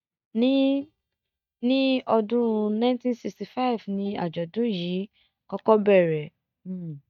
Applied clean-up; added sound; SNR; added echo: neural mask model DeepFilterNet 3.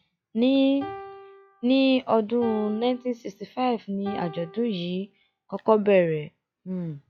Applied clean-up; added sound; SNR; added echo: classical method log-MMSE.